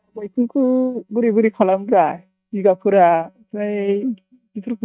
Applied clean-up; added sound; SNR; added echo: neural mask model DeepFilterNet 3.